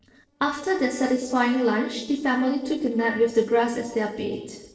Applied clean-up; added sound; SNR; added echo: neural separator model SepFormer DNS4.